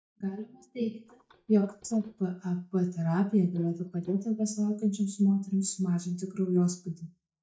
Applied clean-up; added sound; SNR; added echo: neural mask model DeepFilterNet 3.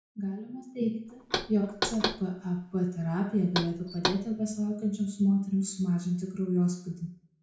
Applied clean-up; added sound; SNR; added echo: none; Knock; 6 dB; reverberation time 0.6 s.